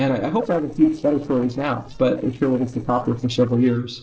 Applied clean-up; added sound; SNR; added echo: neural separator model SepFormer DNS4.